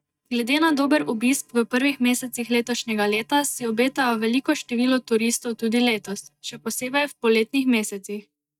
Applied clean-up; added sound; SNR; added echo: neural mask model DeepFilterNet 3.